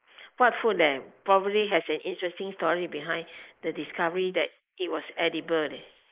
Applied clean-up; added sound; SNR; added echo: neural mask model Resemble Enhance denoiser.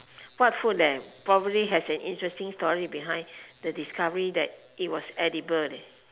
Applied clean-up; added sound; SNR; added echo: none; none; none; none.